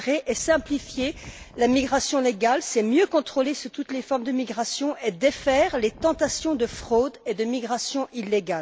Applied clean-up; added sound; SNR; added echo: none; Wind; 19 dB; none.